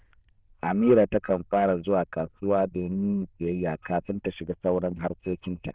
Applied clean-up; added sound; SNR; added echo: neural diffusion model UNIVERSE++.